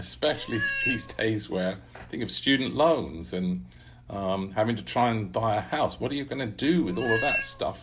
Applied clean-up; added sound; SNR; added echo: none; Meow; 4 dB; none.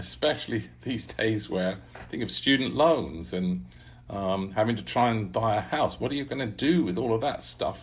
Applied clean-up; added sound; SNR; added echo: none; none; none; none.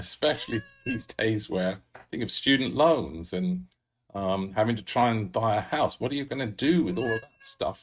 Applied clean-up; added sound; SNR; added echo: neural mask model RNNoise.